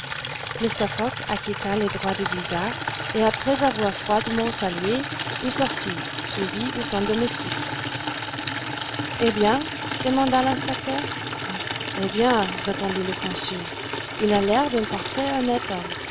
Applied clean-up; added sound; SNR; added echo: none; Water tap, faucet / Liquid; 4 dB; none.